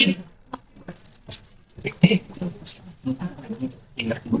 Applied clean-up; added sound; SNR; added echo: neural mask model DeepFilterNet 3.